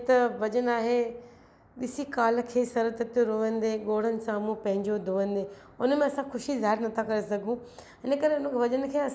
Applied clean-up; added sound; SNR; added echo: none; none; none; none.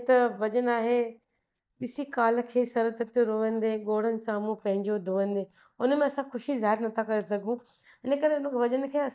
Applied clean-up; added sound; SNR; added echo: neural mask model DeepFilterNet 3.